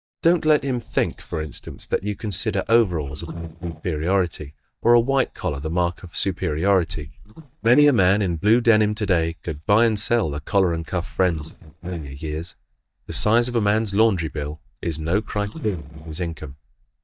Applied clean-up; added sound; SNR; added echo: neural mask model DeepFilterNet 3.